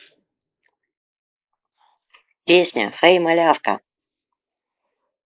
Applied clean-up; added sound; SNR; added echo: neural mask model Resemble Enhance denoiser.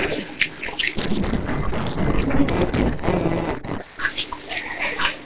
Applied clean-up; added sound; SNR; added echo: neural separator model SepFormer DNS4.